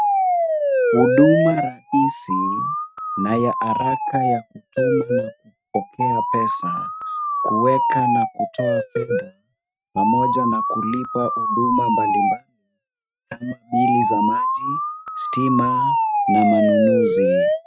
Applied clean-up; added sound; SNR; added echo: neural mask model RNNoise.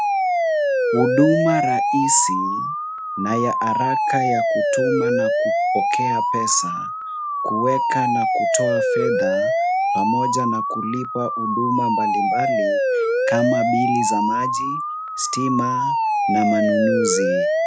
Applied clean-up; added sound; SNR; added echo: classical method Wiener filter.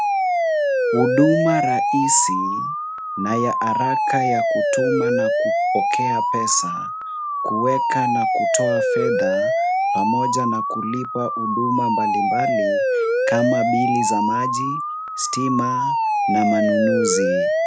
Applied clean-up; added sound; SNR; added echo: none; Siren; -4 dB; none.